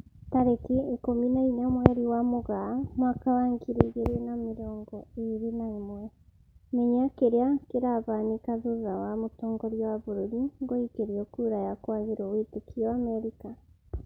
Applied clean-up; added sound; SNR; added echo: none; none; none; none.